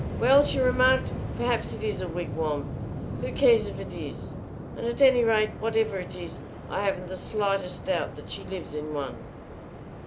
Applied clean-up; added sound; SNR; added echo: none; Waves, surf; 8 dB; none.